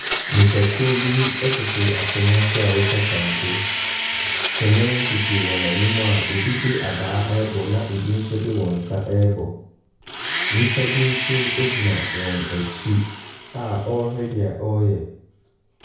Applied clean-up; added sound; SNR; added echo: none; Domestic sounds, home sounds; 2 dB; reverberation time 0.6 s.